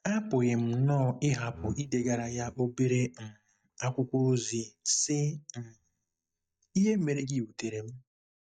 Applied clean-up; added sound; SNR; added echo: neural mask model DeepFilterNet 3.